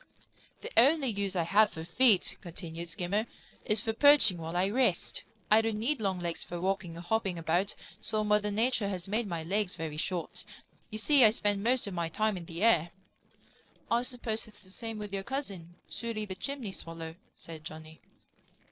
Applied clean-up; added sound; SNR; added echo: neural separator model SepFormer DNS4.